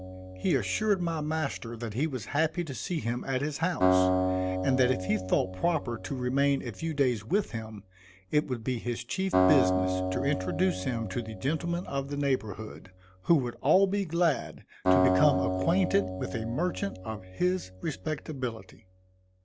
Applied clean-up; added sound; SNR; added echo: none; Acoustic guitar; 3 dB; none.